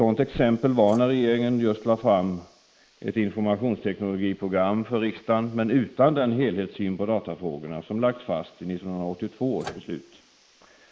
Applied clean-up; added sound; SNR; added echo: neural mask model Resemble Enhance denoiser.